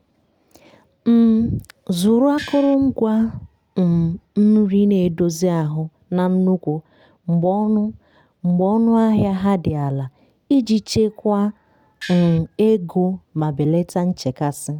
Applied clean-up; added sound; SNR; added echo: none; Gong; 15 dB; none.